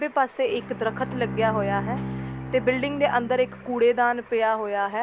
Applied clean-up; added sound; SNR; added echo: none; Bowed string instrument; 10 dB; none.